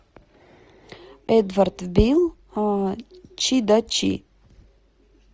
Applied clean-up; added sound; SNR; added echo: none; none; none; none.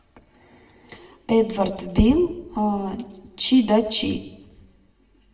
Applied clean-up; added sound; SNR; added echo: none; none; none; reverberation time 0.8 s.